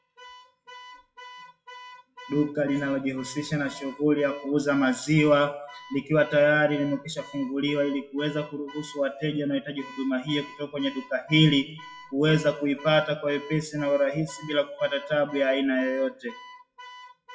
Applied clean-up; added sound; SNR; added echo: classical method WPE with log-MMSE.